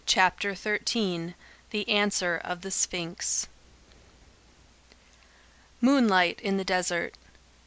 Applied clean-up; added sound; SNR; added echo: none; none; none; none.